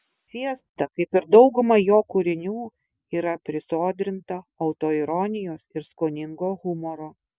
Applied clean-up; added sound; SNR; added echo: none; none; none; none.